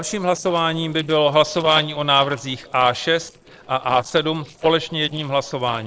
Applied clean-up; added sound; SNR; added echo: neural separator model SepFormer DNS4.